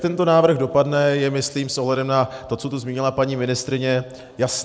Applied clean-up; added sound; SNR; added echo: none; none; none; none.